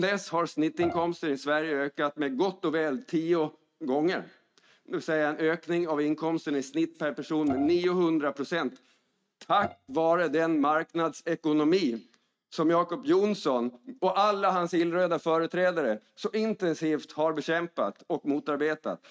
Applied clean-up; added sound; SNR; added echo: neural mask model RNNoise.